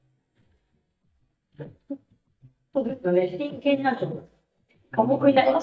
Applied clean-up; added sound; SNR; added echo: neural mask model DeepFilterNet 3.